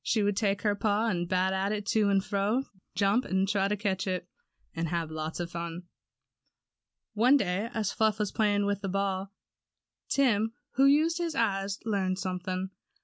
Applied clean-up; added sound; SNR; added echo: none; none; none; none.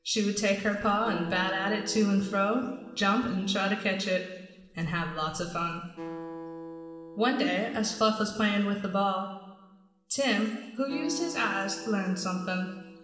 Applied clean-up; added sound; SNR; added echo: none; Acoustic guitar; 15 dB; reverberation time 1.2 s.